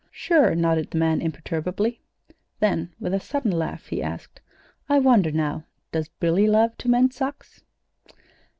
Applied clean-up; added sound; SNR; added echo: none; none; none; none.